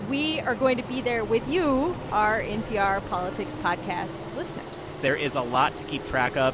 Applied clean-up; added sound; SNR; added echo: none; Engine; 9 dB; none.